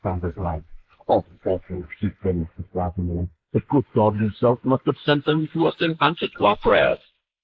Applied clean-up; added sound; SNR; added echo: neural mask model Resemble Enhance denoiser.